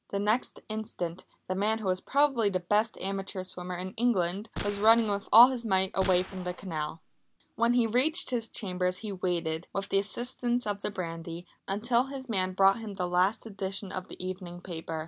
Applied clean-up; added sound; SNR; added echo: none; Gunshot, gunfire; 13 dB; none.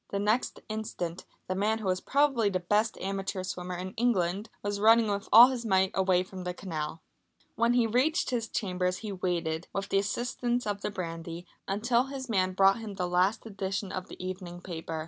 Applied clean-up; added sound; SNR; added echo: none; none; none; none.